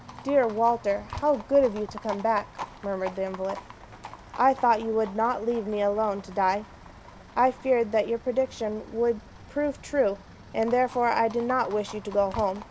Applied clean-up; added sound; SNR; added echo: none; Livestock, farm animals, working animals; 16 dB; none.